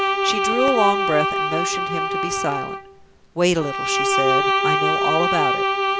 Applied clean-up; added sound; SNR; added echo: none; Bowed string instrument; -3 dB; none.